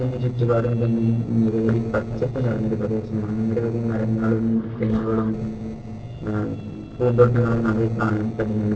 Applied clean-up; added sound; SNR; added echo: neural separator model SepFormer DNS4.